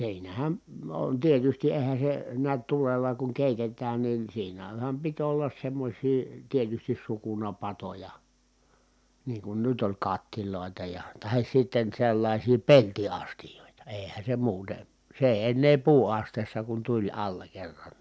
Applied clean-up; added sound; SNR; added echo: none; none; none; none.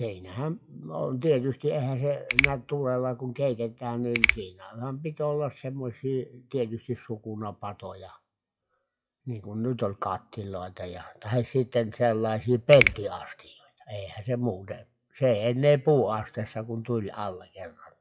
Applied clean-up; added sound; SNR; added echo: classical method WPE with log-MMSE.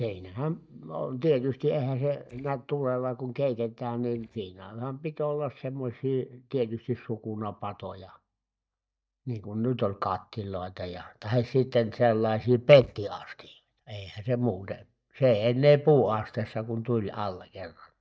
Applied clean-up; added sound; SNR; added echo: neural mask model DeepFilterNet 3.